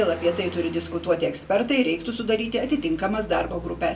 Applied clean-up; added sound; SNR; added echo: none; Car passing by; 16 dB; reverberation time 0.2 s.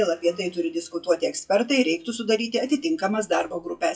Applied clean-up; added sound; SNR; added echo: classical method WPE with log-MMSE.